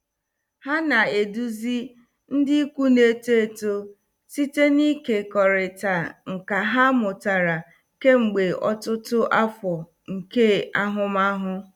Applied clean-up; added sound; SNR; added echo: none; none; none; none.